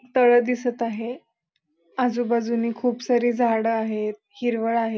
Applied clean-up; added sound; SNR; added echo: none; none; none; none.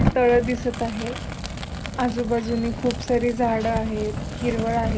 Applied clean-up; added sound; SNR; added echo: none; Fire; 4 dB; none.